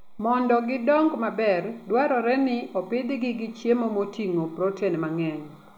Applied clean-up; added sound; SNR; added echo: none; none; none; none.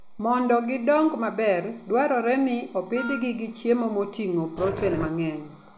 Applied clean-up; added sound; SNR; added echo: none; Wind instrument, woodwind instrument + Growling; 11 dB; none.